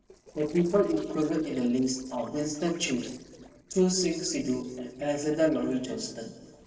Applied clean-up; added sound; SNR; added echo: neural separator model SepFormer DNS4.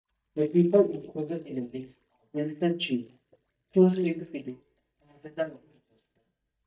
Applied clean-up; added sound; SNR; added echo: neural mask model DeepFilterNet 3.